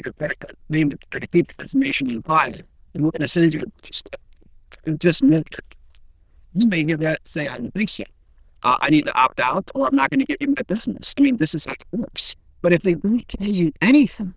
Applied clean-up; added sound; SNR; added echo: neural diffusion model UNIVERSE++.